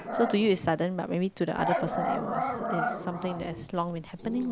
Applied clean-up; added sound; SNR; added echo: none; Growling; 4 dB; none.